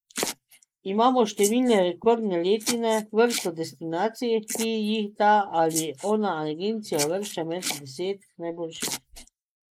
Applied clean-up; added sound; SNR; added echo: neural mask model Resemble Enhance denoiser.